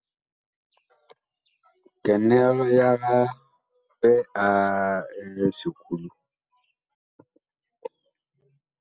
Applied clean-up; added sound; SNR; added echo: none; none; none; none.